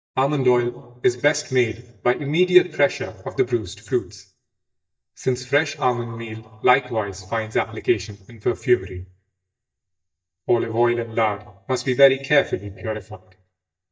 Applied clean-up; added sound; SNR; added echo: neural mask model DeepFilterNet 3.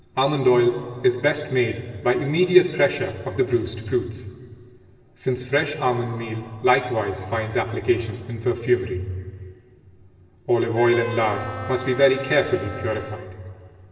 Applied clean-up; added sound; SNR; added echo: none; Wind instrument, woodwind instrument; 12 dB; reverberation time 2.4 s.